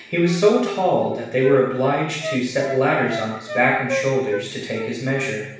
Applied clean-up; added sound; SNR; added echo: none; Wind instrument, woodwind instrument; 11 dB; reverberation time 0.7 s.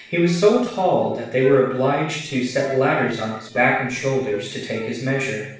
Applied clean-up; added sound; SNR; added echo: neural separator model SepFormer DNS4.